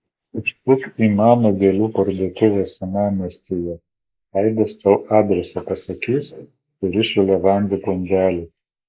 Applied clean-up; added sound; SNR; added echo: neural mask model Resemble Enhance denoiser.